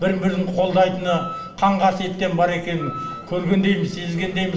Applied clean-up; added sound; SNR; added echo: none; Wind instrument, woodwind instrument; 16 dB; reverberation time 2.0 s.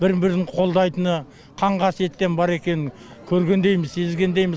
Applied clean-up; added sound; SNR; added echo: none; none; none; none.